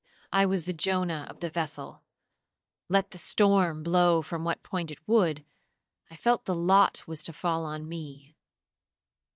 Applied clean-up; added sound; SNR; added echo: neural mask model DeepFilterNet 3.